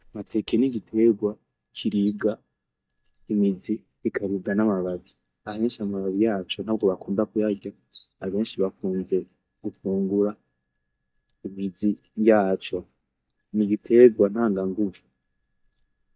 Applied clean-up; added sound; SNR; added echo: neural mask model DeepFilterNet 3.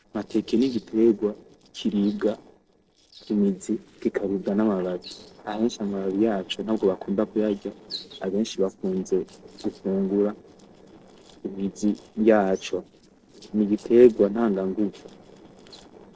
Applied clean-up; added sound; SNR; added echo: neural separator model SepFormer DNS4.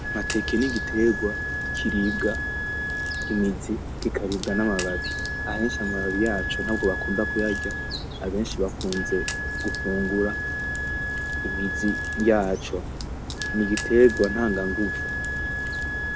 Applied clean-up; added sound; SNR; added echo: none; Wind instrument, woodwind instrument + Crack; 2 dB; none.